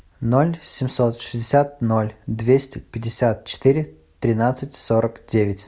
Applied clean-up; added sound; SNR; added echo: none; none; none; none.